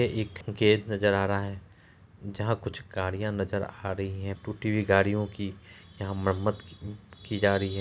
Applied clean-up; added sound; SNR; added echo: none; none; none; none.